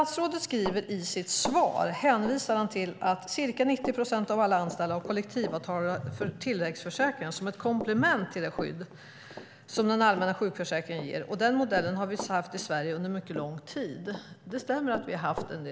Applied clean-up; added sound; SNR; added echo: none; Run; 14 dB; none.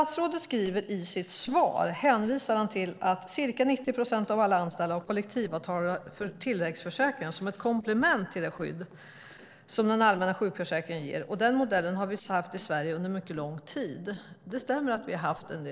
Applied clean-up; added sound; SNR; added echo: neural separator model SepFormer DNS4.